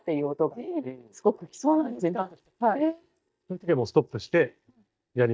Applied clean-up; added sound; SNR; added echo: neural mask model DeepFilterNet 3.